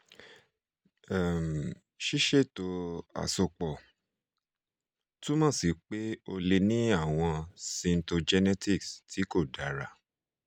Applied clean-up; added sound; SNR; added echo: none; none; none; none.